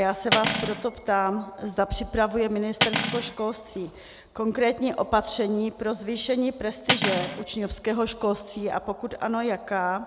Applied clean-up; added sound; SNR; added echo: none; Cutlery, silverware; 5 dB; none.